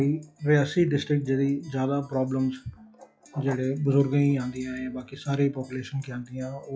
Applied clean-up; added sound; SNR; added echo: classical method log-MMSE.